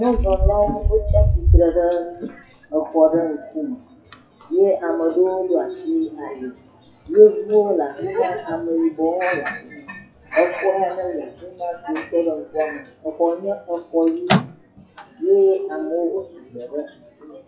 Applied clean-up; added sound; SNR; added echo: classical method WPE with log-MMSE.